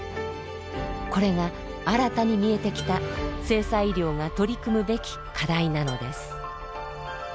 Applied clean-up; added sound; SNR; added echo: none; Dishes, pots, and pans; 20 dB; none.